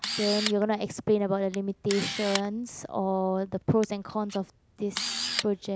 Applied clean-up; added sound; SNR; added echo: none; Camera; 8 dB; none.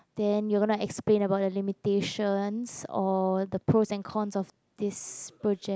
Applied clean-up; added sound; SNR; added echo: none; none; none; none.